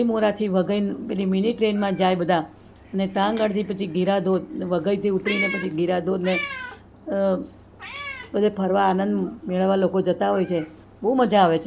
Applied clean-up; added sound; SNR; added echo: none; Meow; 16 dB; none.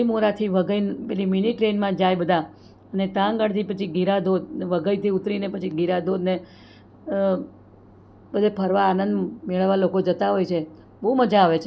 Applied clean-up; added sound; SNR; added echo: none; none; none; none.